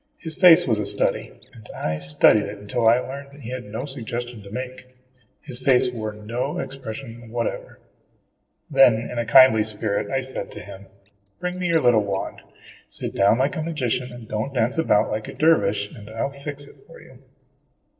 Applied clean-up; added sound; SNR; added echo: neural separator model SepFormer DNS4.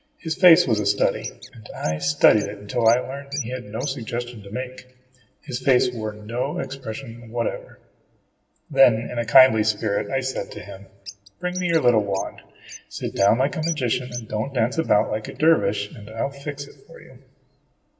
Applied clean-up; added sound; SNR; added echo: none; Bird; 15 dB; reverberation time 0.8 s.